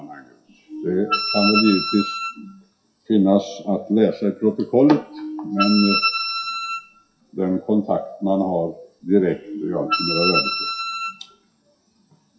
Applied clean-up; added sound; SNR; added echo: classical method WPE with log-MMSE.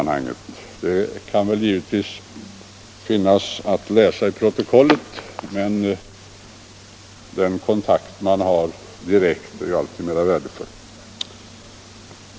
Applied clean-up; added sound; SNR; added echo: none; none; none; none.